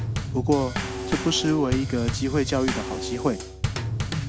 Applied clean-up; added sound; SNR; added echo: none; Bass drum / Snare drum / Drum kit; 2 dB; none.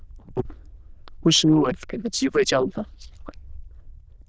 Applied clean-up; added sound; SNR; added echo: neural diffusion model UNIVERSE++.